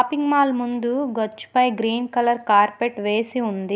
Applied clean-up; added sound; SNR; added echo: none; none; none; none.